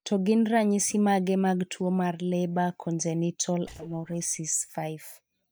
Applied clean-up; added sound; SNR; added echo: neural mask model DeepFilterNet 3.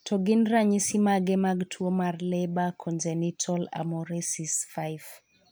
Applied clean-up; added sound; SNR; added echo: none; none; none; none.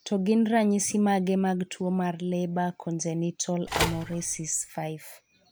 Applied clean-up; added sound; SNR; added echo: none; Telephone; 6 dB; none.